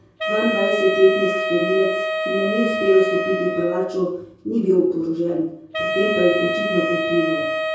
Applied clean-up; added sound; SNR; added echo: none; Wind instrument, woodwind instrument; 3 dB; reverberation time 0.6 s.